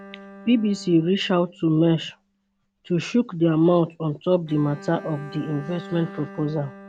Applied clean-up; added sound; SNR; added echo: none; Bowed string instrument; 20 dB; none.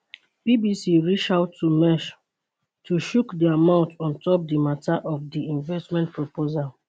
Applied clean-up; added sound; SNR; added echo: none; none; none; none.